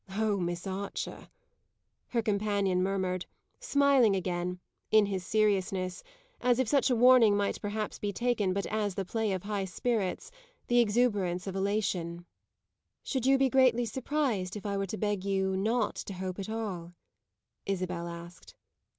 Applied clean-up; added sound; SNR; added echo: none; none; none; none.